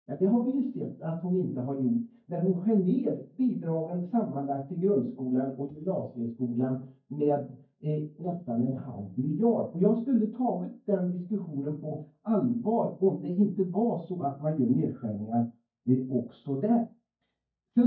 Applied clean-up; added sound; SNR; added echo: neural mask model DeepFilterNet 3.